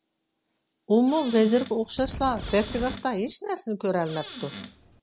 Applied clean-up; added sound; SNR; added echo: none; Squeak / Cupboard open or close + Wind; 11 dB; none.